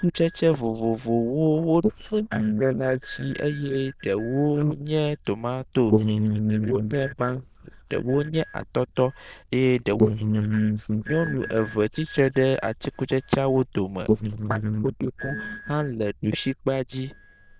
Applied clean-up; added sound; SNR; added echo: neural diffusion model UNIVERSE++.